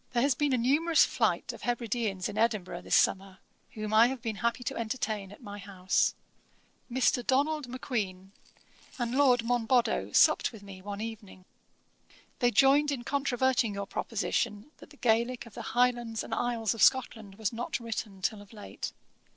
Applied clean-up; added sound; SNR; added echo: neural separator model SepFormer DNS4.